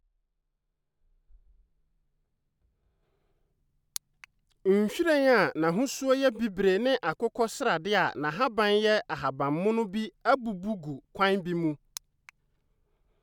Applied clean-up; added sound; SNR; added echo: none; none; none; none.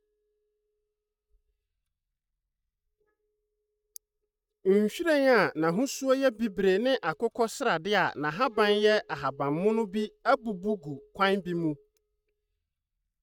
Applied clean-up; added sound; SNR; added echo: neural mask model DeepFilterNet 3.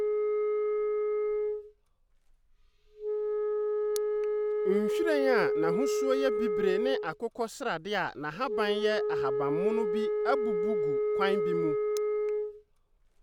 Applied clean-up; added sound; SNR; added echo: none; Wind instrument, woodwind instrument; -4 dB; none.